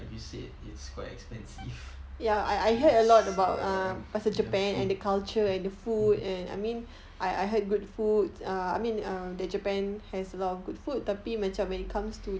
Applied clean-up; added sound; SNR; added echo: none; Wind instrument, woodwind instrument; 15 dB; none.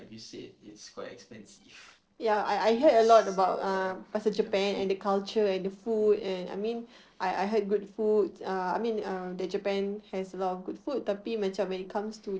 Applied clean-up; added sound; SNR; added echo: neural separator model SepFormer DNS4.